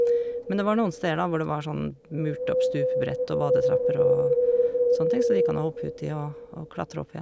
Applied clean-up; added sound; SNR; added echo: none; Wind; -4 dB; none.